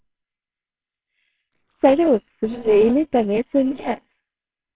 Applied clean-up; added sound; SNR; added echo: neural separator model SepFormer WHAMR!.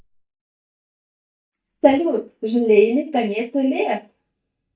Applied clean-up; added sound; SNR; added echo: neural mask model DeepFilterNet 3.